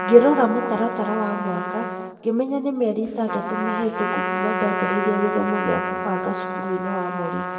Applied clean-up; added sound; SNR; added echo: none; Trumpet; 5 dB; reverberation time 1.7 s.